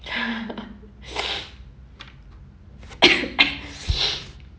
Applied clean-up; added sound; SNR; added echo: none; none; none; none.